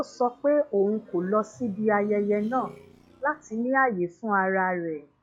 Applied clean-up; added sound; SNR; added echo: classical method log-MMSE.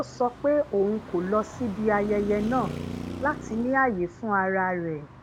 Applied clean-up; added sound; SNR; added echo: none; Traffic noise, roadway noise; 12 dB; none.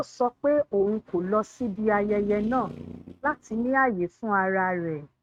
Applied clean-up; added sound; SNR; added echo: neural mask model RNNoise.